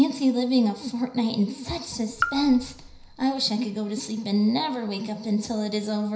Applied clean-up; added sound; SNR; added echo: none; Raindrop / Drip; 8 dB; reverberation time 0.5 s.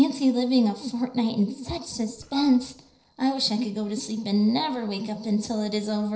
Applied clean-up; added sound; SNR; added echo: neural separator model SepFormer DNS4.